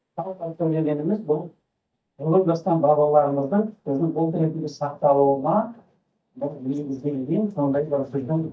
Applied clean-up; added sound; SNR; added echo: neural mask model DeepFilterNet 3.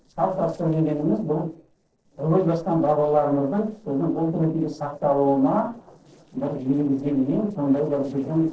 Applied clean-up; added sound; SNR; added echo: neural separator model SepFormer DNS4.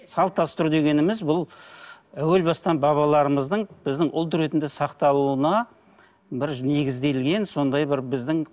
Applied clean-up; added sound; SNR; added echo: none; none; none; none.